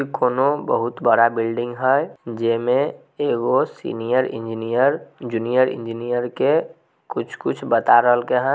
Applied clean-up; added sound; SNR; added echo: none; none; none; none.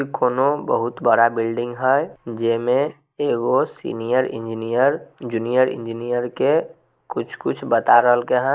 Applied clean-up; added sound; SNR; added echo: neural mask model Resemble Enhance denoiser.